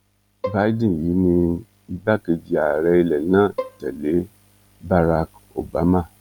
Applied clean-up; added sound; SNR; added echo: none; Bowed string instrument; 16 dB; none.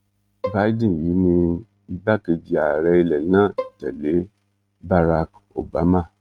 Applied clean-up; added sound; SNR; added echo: neural mask model RNNoise.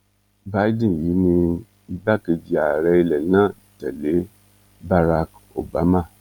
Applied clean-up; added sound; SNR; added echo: none; none; none; none.